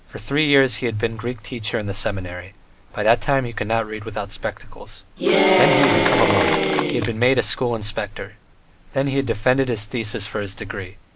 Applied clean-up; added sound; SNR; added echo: none; Applause / Cheering; -3 dB; none.